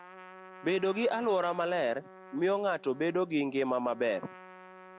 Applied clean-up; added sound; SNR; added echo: none; Trumpet; 19 dB; none.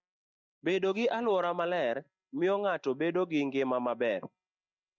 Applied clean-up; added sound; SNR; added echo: neural mask model DeepFilterNet 3.